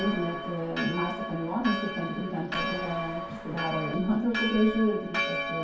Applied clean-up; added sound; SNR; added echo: none; Church bell; 4 dB; reverberation time 0.6 s.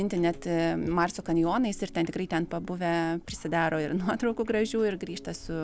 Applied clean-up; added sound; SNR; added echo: none; none; none; none.